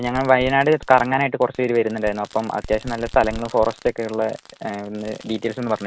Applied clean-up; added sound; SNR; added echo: none; Fireworks; 17 dB; none.